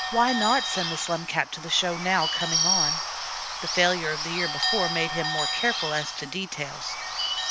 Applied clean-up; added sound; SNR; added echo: none; Bird / Bell; 1 dB; none.